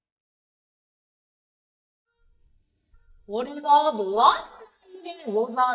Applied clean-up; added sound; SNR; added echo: neural mask model DeepFilterNet 3.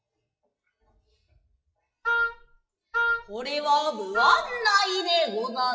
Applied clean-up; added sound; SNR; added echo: classical method WPE with log-MMSE.